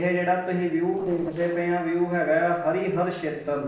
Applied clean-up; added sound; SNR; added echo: neural separator model SepFormer DNS4.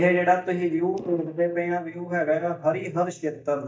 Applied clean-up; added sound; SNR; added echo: neural mask model DeepFilterNet 3.